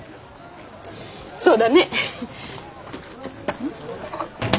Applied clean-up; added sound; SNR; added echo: none; Drawer open or close; 11 dB; none.